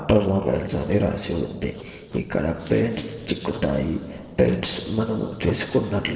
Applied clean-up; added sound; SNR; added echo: neural separator model SepFormer DNS4.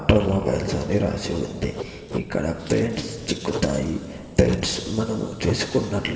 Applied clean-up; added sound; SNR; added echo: none; Writing; 14 dB; reverberation time 2.5 s.